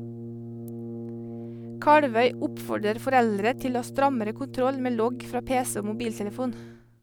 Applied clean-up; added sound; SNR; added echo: none; Brass instrument; 11 dB; none.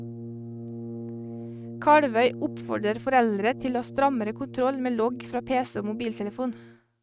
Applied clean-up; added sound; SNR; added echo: neural mask model RNNoise.